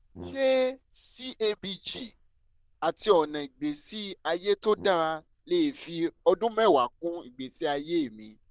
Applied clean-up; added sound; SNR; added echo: neural diffusion model UNIVERSE++.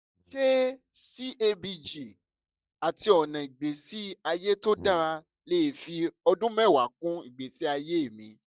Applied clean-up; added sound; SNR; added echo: neural mask model DeepFilterNet 3.